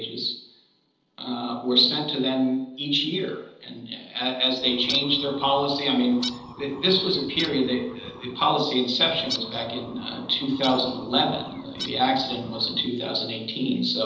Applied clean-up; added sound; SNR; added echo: neural separator model SepFormer DNS4.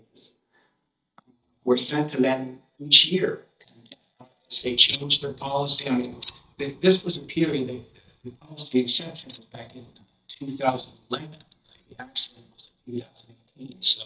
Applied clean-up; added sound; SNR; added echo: neural mask model DeepFilterNet 3.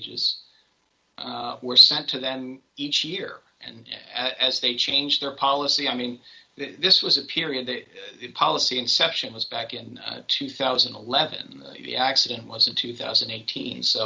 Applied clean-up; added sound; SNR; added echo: none; none; none; none.